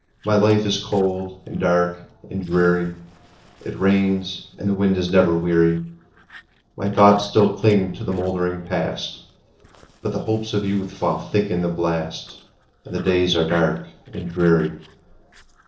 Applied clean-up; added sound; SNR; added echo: neural separator model SepFormer DNS4.